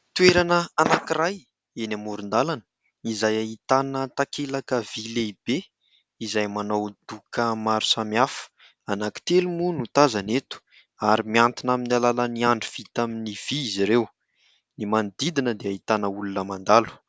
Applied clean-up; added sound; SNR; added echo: none; none; none; none.